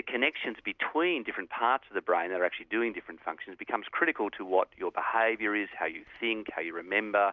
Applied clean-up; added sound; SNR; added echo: none; none; none; none.